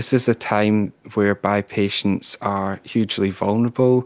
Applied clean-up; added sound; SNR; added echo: none; none; none; none.